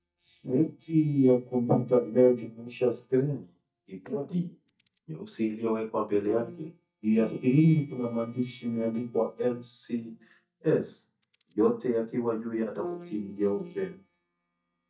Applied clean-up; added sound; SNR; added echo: neural mask model DeepFilterNet 3.